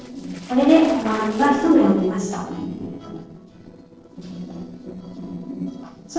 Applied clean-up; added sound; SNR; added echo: neural separator model SepFormer DNS4.